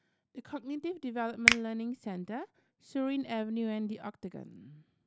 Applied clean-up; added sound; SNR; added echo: none; Finger snapping; -3 dB; none.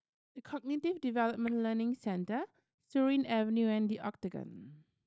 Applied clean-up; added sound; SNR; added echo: neural mask model DeepFilterNet 3.